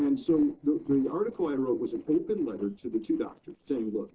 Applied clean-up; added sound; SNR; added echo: neural separator model SepFormer DNS4.